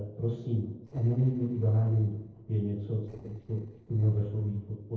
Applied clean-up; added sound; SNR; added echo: neural separator model SepFormer DNS4.